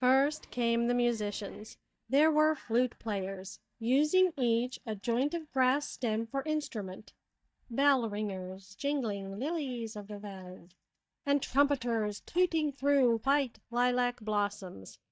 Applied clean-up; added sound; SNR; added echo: neural mask model DeepFilterNet 3.